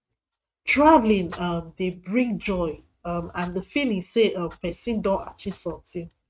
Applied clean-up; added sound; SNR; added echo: neural mask model RNNoise.